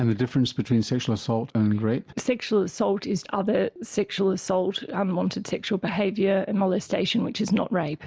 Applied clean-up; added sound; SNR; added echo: none; none; none; none.